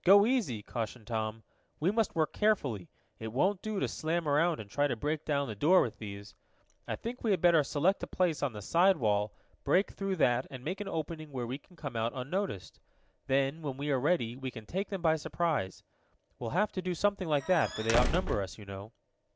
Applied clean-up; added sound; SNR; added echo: none; Squeak / Slam / Wood; 3 dB; none.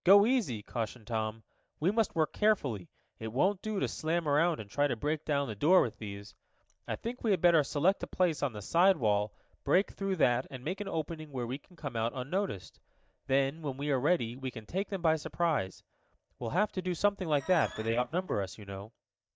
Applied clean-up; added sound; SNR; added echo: neural mask model DeepFilterNet 3.